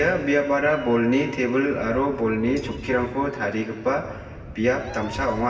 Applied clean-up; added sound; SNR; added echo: none; Meow; 15 dB; reverberation time 2.0 s.